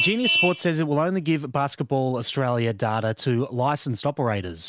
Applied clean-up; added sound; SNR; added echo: none; Vehicle horn, car horn, honking; 8 dB; none.